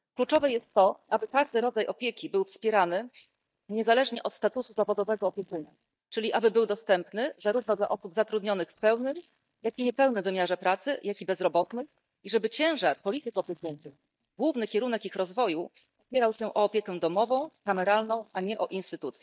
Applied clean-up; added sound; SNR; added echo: neural mask model DeepFilterNet 3.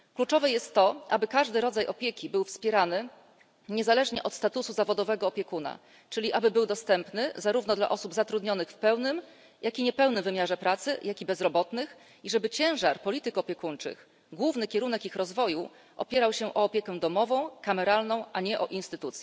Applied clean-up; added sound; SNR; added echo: none; none; none; none.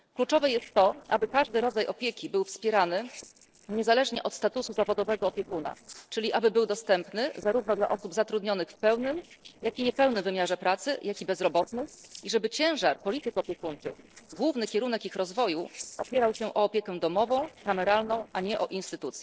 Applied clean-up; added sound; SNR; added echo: neural separator model SepFormer DNS4.